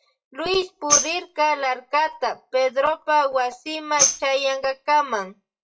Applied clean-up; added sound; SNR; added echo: classical method WPE with log-MMSE.